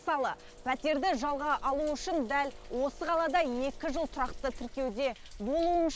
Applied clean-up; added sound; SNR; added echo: none; Thunder; 14 dB; none.